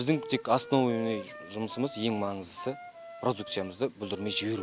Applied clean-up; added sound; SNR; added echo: none; Wind instrument, woodwind instrument; 13 dB; none.